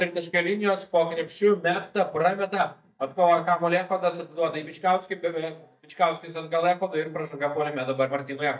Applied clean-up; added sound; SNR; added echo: neural mask model DeepFilterNet 3.